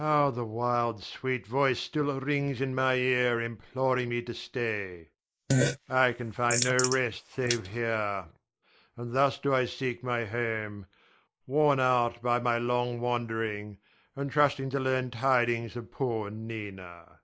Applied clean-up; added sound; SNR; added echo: neural mask model Resemble Enhance denoiser.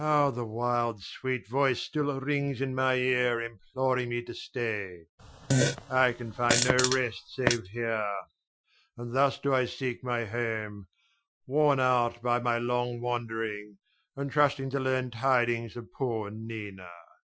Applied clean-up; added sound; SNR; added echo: classical method Wiener filter.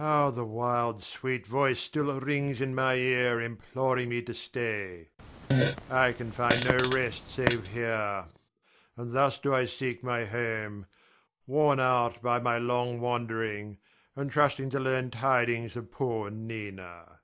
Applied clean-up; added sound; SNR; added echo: none; Fart; 0 dB; none.